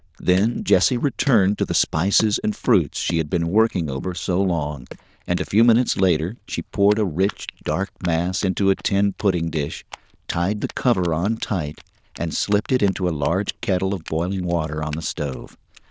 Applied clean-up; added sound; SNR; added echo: neural diffusion model UNIVERSE++.